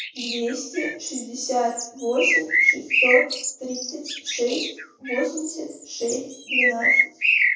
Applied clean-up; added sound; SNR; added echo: none; Bird; -3 dB; reverberation time 0.6 s.